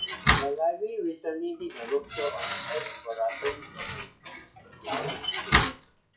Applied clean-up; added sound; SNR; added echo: classical method WPE with log-MMSE.